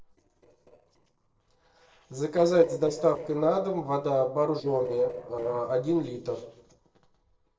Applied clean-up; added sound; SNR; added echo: neural separator model SepFormer DNS4.